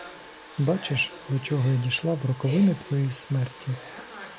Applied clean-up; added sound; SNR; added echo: none; Domestic sounds, home sounds; 15 dB; none.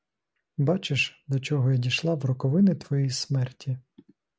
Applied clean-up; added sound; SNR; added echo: none; none; none; none.